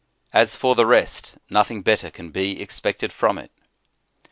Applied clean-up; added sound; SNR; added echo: none; none; none; none.